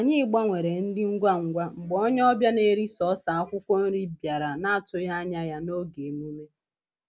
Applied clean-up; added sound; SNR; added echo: none; none; none; none.